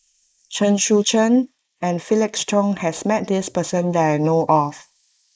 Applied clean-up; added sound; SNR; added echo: neural mask model Resemble Enhance denoiser.